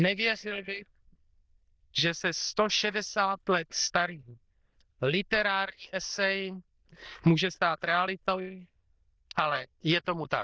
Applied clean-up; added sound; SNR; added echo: neural diffusion model UNIVERSE++.